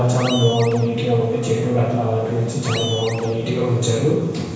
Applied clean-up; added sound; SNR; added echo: none; Animal; 14 dB; reverberation time 1.0 s.